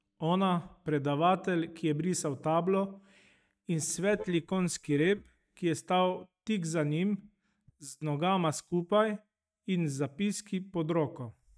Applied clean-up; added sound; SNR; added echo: neural mask model DeepFilterNet 3.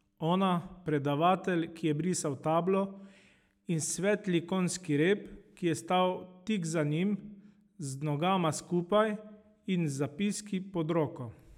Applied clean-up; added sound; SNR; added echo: none; none; none; none.